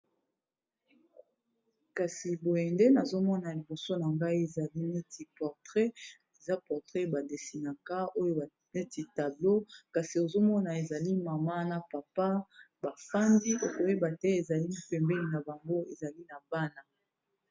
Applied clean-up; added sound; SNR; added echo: none; none; none; none.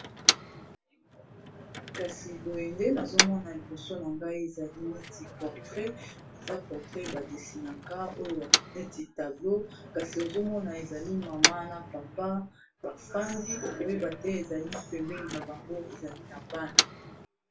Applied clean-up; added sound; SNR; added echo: none; Motor vehicle (road); -1 dB; reverberation time 0.2 s.